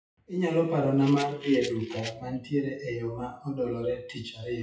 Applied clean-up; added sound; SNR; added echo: classical method WPE with log-MMSE.